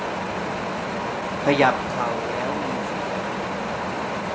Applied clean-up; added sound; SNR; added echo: none; Wind; -1 dB; none.